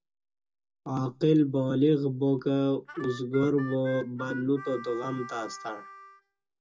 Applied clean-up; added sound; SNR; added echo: none; Harmonica; 15 dB; reverberation time 0.2 s.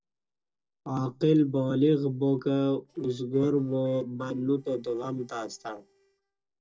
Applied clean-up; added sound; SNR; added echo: neural separator model SepFormer DNS4.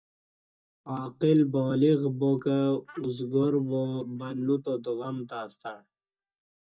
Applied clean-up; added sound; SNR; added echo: neural mask model DeepFilterNet 3.